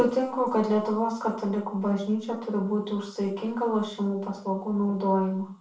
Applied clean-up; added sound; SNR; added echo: none; none; none; reverberation time 0.4 s.